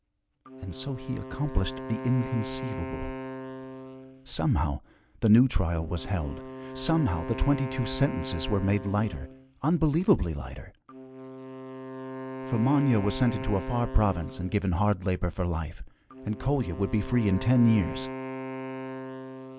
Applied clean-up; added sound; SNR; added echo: none; Wind instrument, woodwind instrument; 11 dB; none.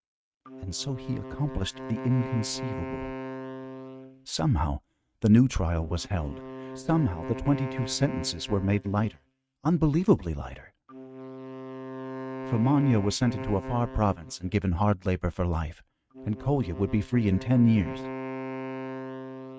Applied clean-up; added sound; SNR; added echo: neural mask model RNNoise.